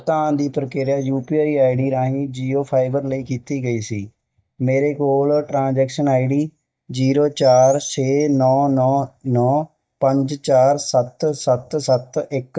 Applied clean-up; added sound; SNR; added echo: neural mask model DeepFilterNet 3.